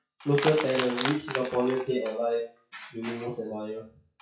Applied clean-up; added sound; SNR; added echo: classical method WPE with log-MMSE.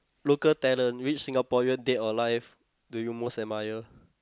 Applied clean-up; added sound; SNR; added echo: none; none; none; none.